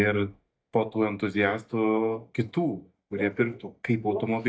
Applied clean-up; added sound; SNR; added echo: neural mask model DeepFilterNet 3.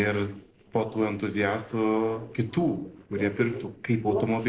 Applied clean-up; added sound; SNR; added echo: neural separator model SepFormer DNS4.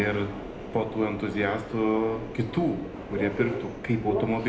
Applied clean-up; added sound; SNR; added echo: none; Subway, metro, underground; 7 dB; reverberation time 0.9 s.